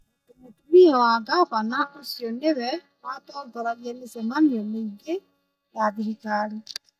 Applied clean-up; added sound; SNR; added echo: neural mask model DeepFilterNet 3.